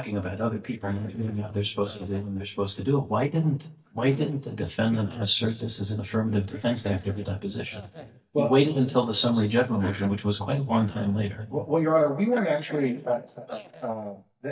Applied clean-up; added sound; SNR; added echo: neural mask model DeepFilterNet 3.